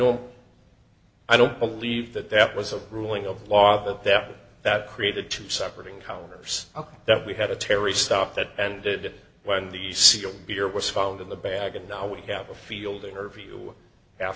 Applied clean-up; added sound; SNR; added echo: none; none; none; none.